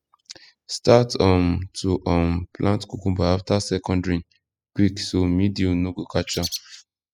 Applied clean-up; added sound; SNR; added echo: classical method spectral subtraction.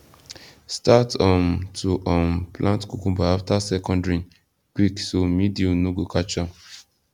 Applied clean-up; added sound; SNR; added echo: none; none; none; none.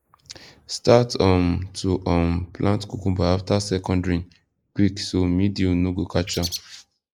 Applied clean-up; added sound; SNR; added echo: neural mask model Resemble Enhance denoiser.